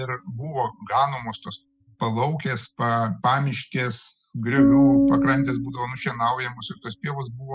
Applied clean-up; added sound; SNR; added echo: classical method spectral subtraction.